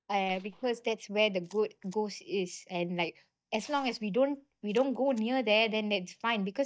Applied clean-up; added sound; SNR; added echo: neural mask model DeepFilterNet 3.